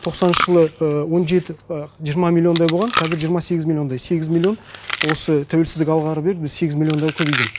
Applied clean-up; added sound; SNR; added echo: none; Chewing, mastication; 9 dB; none.